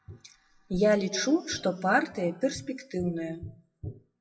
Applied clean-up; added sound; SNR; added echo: classical method WPE with log-MMSE.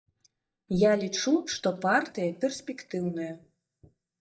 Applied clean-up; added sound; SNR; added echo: neural mask model DeepFilterNet 3.